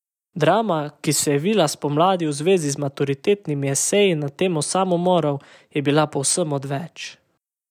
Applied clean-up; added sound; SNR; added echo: none; none; none; none.